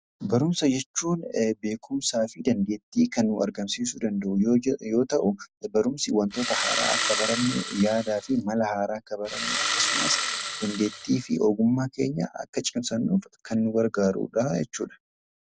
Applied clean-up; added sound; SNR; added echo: none; Engine starting; 3 dB; none.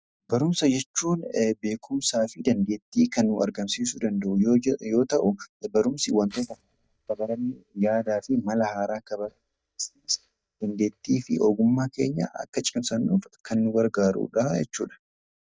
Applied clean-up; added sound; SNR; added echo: neural mask model DeepFilterNet 3.